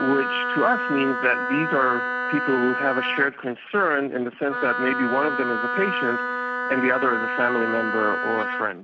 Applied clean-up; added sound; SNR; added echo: none; Wind instrument, woodwind instrument; 2 dB; none.